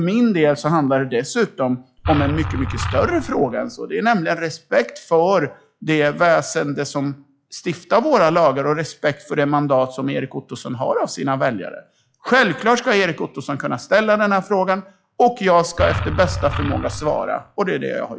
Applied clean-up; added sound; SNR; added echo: classical method log-MMSE.